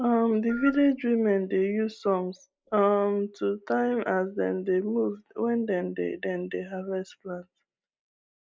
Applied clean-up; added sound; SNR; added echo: neural mask model Resemble Enhance denoiser.